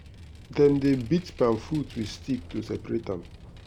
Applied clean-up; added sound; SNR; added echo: none; Vehicle; 16 dB; none.